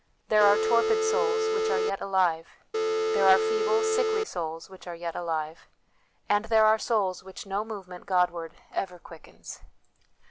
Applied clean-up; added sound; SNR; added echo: none; Telephone; -3 dB; none.